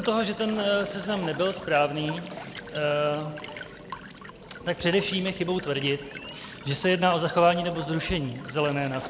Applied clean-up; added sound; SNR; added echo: none; Walk, footsteps / Stream / Trickle, dribble / Chirp, tweet; 14 dB; none.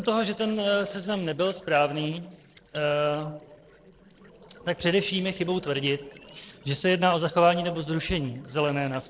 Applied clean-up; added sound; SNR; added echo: neural separator model SepFormer DNS4.